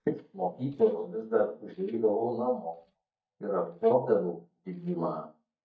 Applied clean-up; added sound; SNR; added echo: neural mask model DeepFilterNet 3.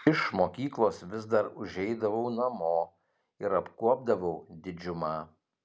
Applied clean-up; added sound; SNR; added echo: none; none; none; none.